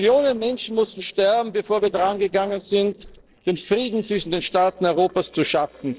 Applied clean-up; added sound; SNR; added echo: neural separator model SepFormer DNS4.